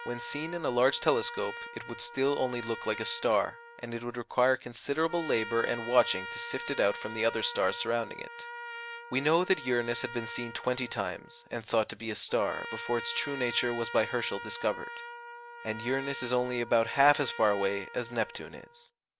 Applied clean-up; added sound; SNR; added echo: none; Trumpet; 12 dB; none.